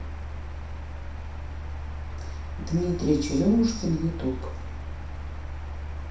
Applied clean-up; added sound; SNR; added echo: none; Mechanical fan; 4 dB; reverberation time 0.6 s.